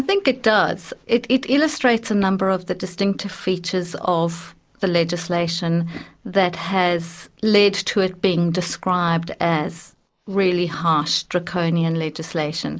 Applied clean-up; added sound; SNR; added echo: neural mask model Resemble Enhance denoiser.